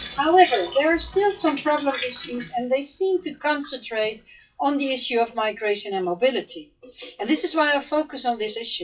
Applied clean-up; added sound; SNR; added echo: classical method WPE with log-MMSE.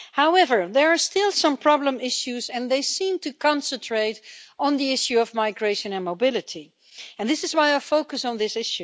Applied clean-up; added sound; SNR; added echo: none; none; none; none.